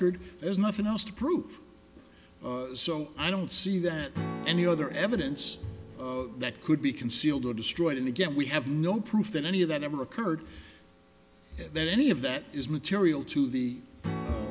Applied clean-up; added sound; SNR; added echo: none; Strum; 15 dB; none.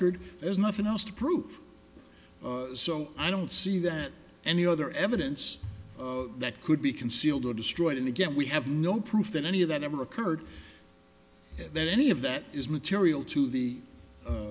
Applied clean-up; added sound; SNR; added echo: none; none; none; none.